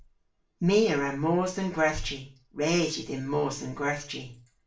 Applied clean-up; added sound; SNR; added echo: none; none; none; reverberation time 0.3 s.